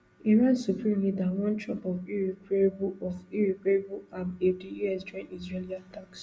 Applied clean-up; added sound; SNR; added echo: none; none; none; none.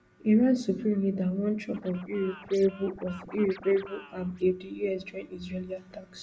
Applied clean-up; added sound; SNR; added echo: none; Scratching (performance technique); 19 dB; none.